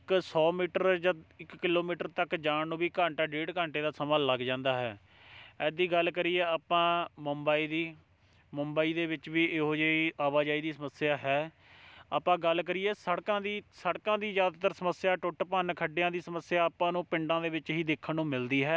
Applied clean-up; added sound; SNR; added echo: none; none; none; none.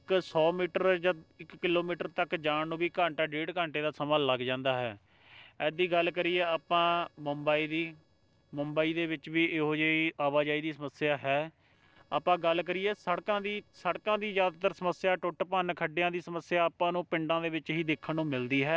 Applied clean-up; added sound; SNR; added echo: neural separator model SepFormer DNS4.